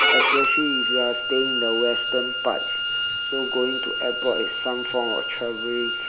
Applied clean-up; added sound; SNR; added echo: none; Bowed string instrument; -2 dB; none.